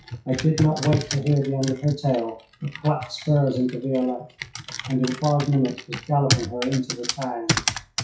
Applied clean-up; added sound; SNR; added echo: classical method WPE with log-MMSE.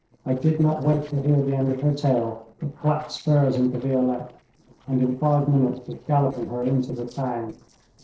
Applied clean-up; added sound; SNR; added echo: neural separator model SepFormer DNS4.